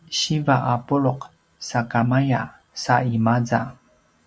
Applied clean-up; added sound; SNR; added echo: none; none; none; none.